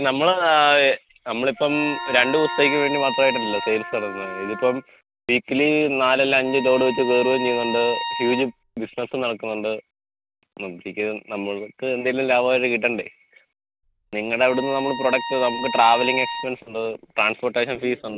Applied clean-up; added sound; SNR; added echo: none; Wind instrument, woodwind instrument + Bowed string instrument; 9 dB; none.